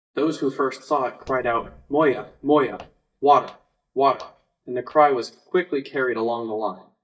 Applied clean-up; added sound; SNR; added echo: neural mask model DeepFilterNet 3.